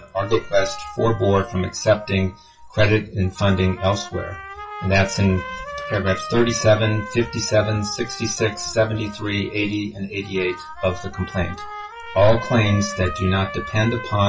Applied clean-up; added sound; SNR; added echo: classical method WPE with log-MMSE.